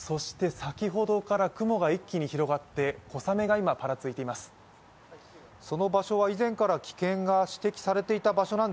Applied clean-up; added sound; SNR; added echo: none; none; none; none.